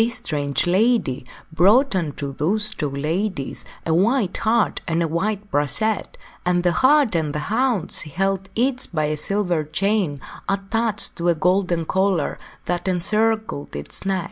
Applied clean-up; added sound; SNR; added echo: none; none; none; none.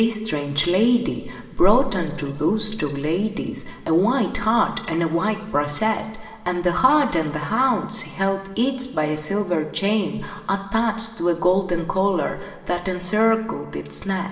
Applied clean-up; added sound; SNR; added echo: none; none; none; reverberation time 2.1 s.